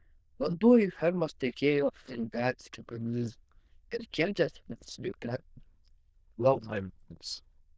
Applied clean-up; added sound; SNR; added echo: neural diffusion model UNIVERSE++.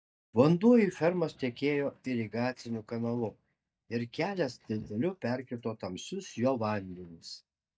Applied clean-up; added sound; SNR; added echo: neural mask model DeepFilterNet 3.